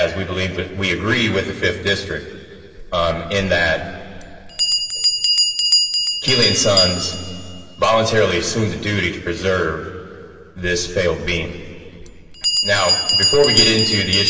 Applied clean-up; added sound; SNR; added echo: none; Bell; 2 dB; reverberation time 2.2 s.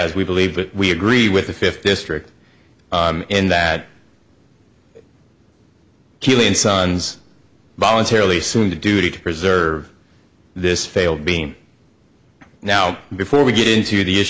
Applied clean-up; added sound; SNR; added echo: none; none; none; none.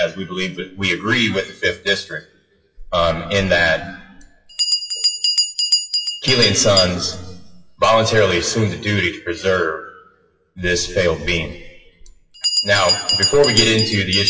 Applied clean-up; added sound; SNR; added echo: classical method WPE with log-MMSE.